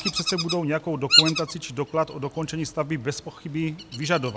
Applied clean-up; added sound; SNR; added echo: none; Bird vocalization, bird call, bird song; 1 dB; none.